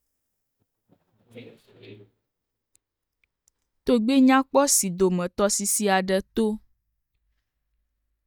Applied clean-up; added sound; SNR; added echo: neural mask model DeepFilterNet 3.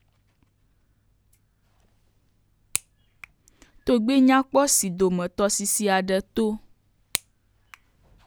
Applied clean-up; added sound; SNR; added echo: none; none; none; none.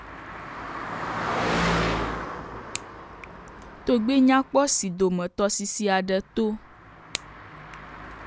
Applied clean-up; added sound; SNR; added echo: none; Car passing by; 6 dB; none.